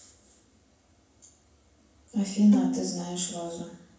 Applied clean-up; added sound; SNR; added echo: none; Bowed string instrument; 2 dB; reverberation time 0.7 s.